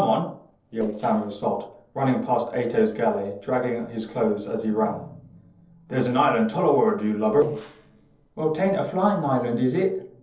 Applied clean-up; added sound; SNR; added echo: neural separator model SepFormer DNS4.